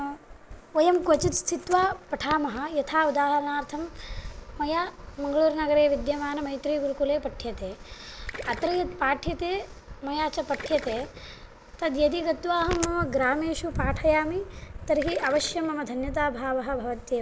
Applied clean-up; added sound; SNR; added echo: none; Gurgling; 16 dB; none.